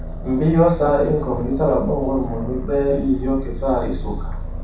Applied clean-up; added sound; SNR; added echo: none; Aircraft; 7 dB; reverberation time 0.7 s.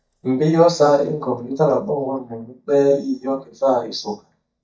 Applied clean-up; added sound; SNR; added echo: neural mask model DeepFilterNet 3.